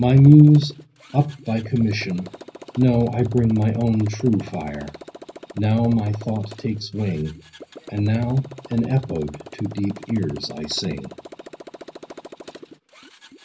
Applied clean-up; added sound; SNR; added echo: none; Motorcycle; 19 dB; reverberation time 0.5 s.